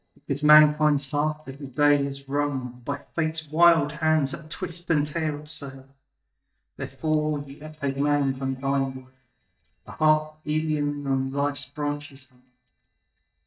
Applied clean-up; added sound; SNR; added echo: neural mask model DeepFilterNet 3.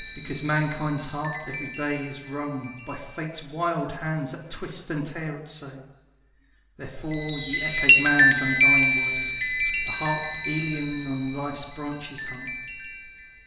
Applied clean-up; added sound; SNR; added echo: none; Chime; -4 dB; reverberation time 1.0 s.